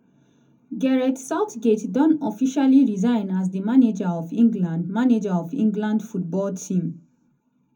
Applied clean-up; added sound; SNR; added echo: none; none; none; reverberation time 0.3 s.